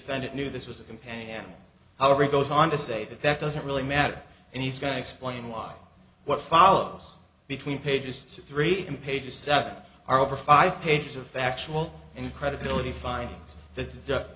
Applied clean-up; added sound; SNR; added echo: none; none; none; none.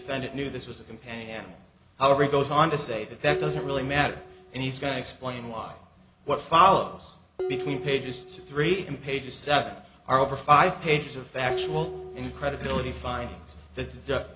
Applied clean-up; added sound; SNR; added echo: none; Dishes, pots, and pans; 13 dB; none.